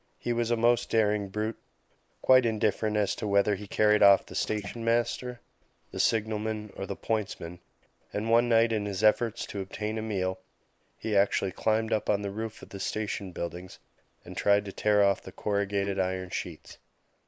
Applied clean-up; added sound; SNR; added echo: neural mask model Resemble Enhance denoiser.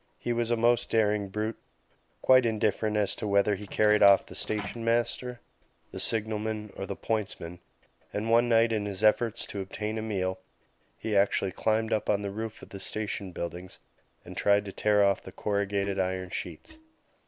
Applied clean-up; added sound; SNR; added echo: none; Door; 17 dB; none.